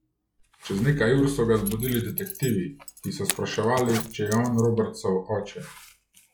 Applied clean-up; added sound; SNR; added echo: classical method log-MMSE.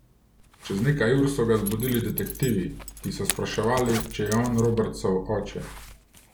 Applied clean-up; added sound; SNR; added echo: none; Zipper (clothing); 13 dB; none.